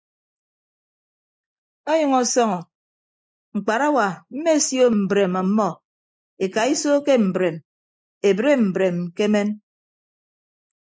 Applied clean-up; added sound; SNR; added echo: neural mask model Resemble Enhance denoiser.